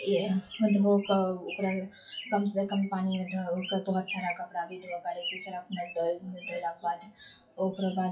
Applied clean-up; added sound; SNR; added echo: classical method WPE with log-MMSE.